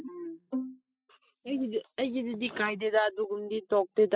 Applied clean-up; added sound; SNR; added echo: classical method spectral subtraction.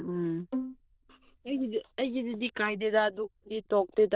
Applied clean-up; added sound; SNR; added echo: neural diffusion model UNIVERSE++.